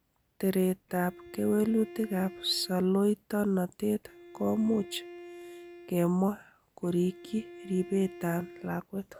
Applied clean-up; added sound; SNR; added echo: none; Bowed string instrument; 17 dB; none.